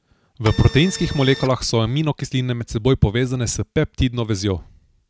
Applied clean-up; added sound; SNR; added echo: none; Printer; 13 dB; none.